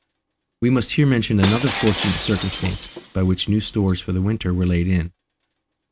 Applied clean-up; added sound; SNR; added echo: none; Shatter; 9 dB; none.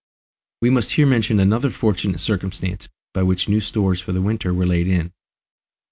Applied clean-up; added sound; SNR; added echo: none; none; none; none.